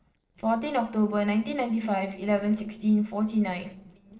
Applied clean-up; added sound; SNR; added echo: neural separator model SepFormer DNS4.